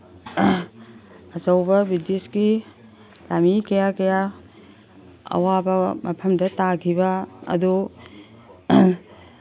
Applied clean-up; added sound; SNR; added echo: none; none; none; none.